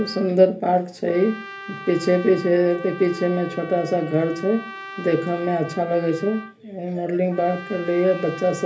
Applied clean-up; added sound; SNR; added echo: none; Trumpet; 16 dB; reverberation time 0.3 s.